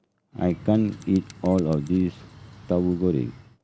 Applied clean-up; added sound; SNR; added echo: none; Bird; 19 dB; none.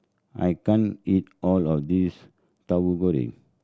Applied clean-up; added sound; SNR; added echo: none; none; none; none.